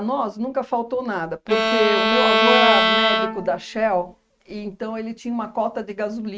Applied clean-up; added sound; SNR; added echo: neural mask model RNNoise.